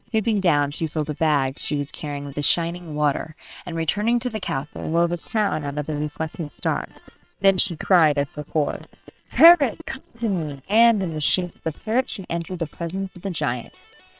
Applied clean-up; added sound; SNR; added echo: neural separator model SepFormer WHAM!.